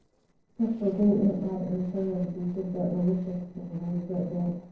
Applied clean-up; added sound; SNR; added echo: neural separator model SepFormer DNS4.